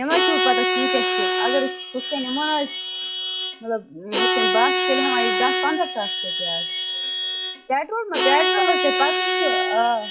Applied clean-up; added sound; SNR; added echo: classical method log-MMSE.